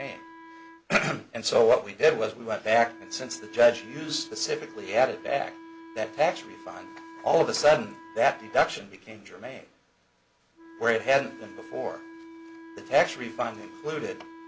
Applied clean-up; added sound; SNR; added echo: none; Wind instrument, woodwind instrument; 19 dB; none.